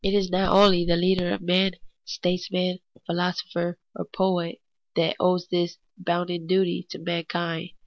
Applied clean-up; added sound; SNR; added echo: none; none; none; none.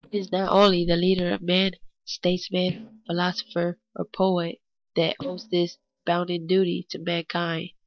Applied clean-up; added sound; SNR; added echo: neural mask model DeepFilterNet 3.